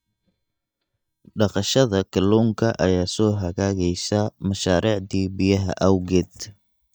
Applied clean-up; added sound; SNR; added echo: neural mask model DeepFilterNet 3.